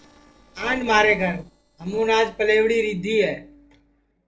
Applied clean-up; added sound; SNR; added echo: neural separator model SepFormer DNS4.